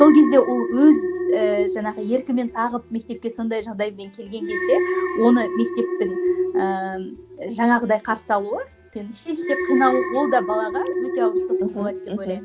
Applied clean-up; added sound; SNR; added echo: none; Alarm; 4 dB; none.